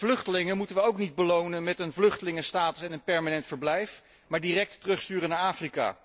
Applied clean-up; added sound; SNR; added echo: none; none; none; none.